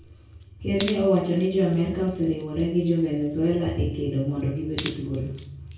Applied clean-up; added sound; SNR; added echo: none; Wood; 19 dB; reverberation time 0.6 s.